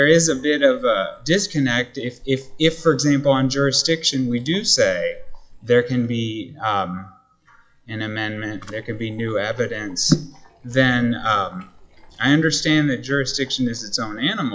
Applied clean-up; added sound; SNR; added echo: classical method log-MMSE.